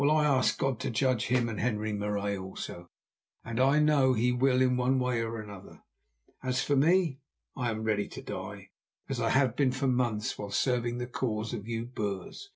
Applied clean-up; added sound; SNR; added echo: none; none; none; none.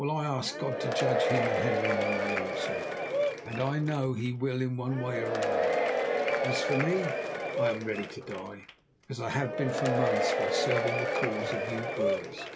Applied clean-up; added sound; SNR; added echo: none; Applause / Crowd / Cheering; -3 dB; none.